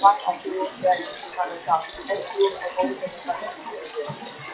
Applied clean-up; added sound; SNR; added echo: classical method WPE with log-MMSE.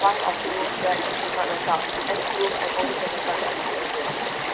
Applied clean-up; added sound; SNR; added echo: none; Stream / Frog; -1 dB; reverberation time 0.5 s.